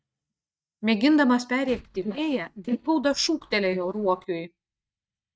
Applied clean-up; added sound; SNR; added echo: neural mask model DeepFilterNet 3.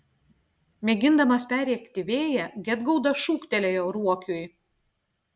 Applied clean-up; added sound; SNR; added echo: none; none; none; none.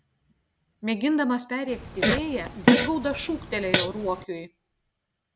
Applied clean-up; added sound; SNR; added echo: none; Fart; -4 dB; none.